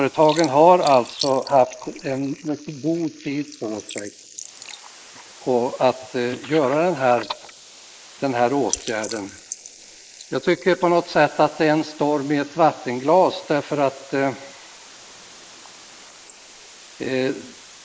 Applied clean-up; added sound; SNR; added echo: neural mask model Resemble Enhance denoiser.